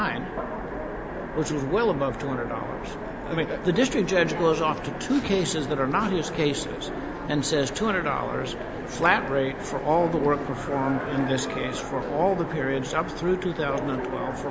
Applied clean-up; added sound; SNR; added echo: none; Train; 6 dB; none.